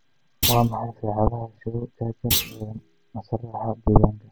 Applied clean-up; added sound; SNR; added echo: none; Thump, thud; 6 dB; none.